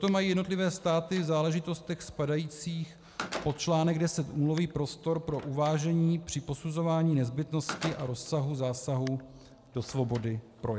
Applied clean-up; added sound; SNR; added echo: none; Slam; 17 dB; none.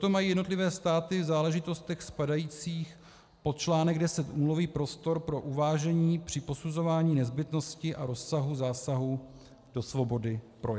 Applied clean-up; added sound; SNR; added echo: none; none; none; none.